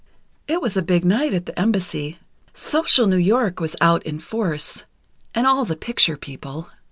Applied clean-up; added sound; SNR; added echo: none; none; none; none.